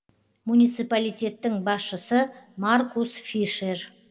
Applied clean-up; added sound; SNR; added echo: none; none; none; reverberation time 1.6 s.